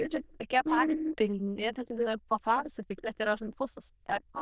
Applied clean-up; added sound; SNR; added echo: neural diffusion model UNIVERSE++.